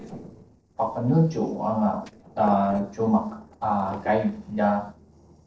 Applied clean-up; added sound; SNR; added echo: neural separator model SepFormer DNS4.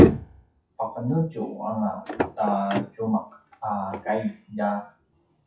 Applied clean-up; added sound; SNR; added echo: classical method WPE with log-MMSE.